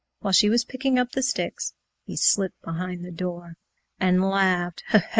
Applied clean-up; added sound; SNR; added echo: neural mask model Resemble Enhance denoiser.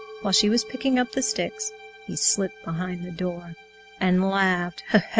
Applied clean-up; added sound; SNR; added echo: none; Bowed string instrument + Chink, clink; 19 dB; none.